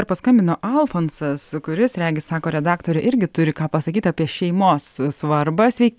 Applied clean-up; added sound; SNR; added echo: none; none; none; none.